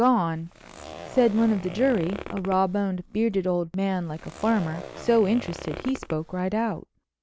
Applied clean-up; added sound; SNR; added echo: none; Zipper (clothing); 15 dB; none.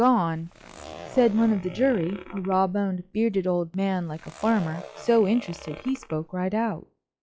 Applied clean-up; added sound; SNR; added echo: classical method log-MMSE.